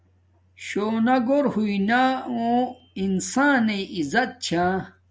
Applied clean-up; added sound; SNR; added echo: none; none; none; none.